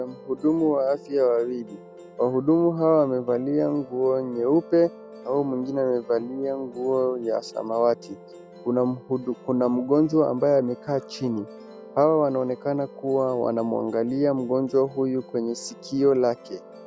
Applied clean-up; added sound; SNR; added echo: none; Musical instrument; 20 dB; none.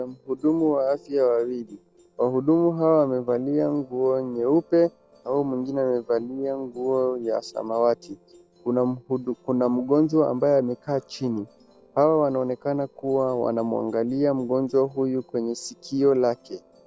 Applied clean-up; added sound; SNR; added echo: neural separator model SepFormer DNS4.